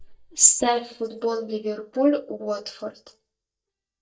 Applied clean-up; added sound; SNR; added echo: neural mask model DeepFilterNet 3.